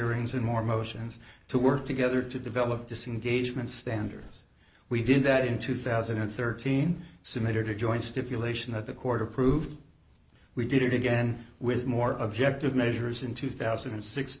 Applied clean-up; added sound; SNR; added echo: none; none; none; none.